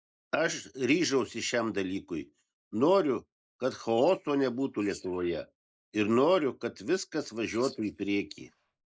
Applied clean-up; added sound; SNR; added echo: neural mask model Resemble Enhance denoiser.